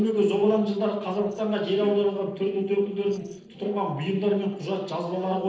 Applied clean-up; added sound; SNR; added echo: neural separator model SepFormer DNS4.